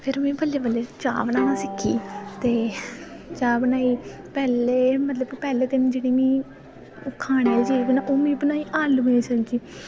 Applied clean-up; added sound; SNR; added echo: none; Bowed string instrument; 14 dB; none.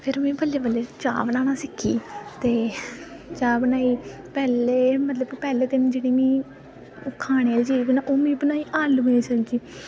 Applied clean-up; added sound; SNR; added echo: none; none; none; none.